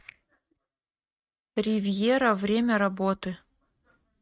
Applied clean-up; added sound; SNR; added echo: neural mask model RNNoise.